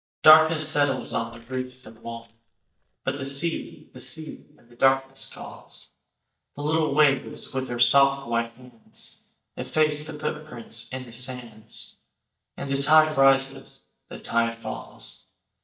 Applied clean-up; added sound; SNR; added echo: neural mask model DeepFilterNet 3.